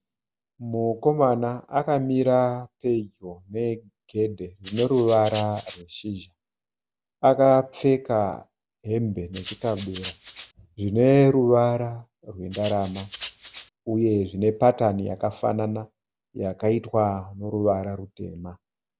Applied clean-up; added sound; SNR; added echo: none; Rattle (instrument); 17 dB; none.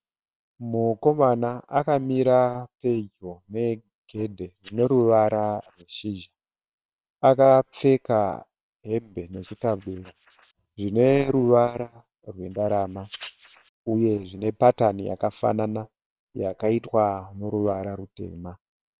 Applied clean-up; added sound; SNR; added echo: neural separator model SepFormer WHAM!.